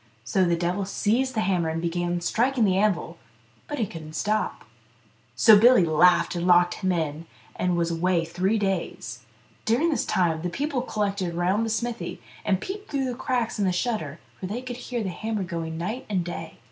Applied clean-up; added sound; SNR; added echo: none; none; none; none.